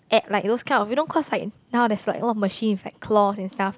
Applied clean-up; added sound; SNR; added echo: none; none; none; none.